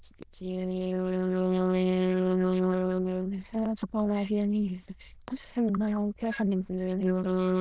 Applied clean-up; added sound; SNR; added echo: neural diffusion model UNIVERSE++.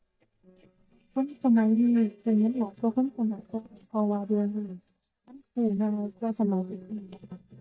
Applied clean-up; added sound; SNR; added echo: neural mask model DeepFilterNet 3.